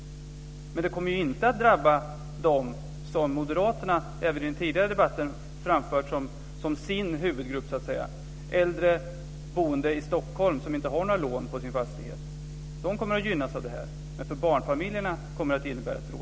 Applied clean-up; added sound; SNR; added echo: none; none; none; none.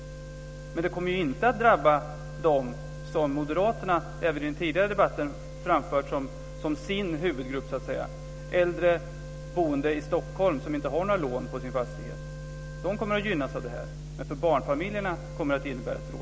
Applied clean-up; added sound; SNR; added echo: none; Wind instrument, woodwind instrument; 19 dB; none.